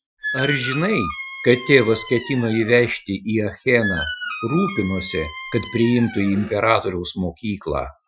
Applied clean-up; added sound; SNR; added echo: classical method Wiener filter.